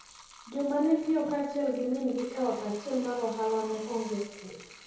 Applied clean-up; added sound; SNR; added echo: none; Bathtub (filling or washing); 19 dB; reverberation time 2.0 s.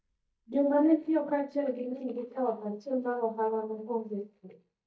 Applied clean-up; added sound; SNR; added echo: neural mask model DeepFilterNet 3.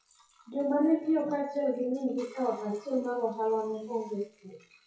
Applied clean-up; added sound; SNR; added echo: classical method WPE with log-MMSE.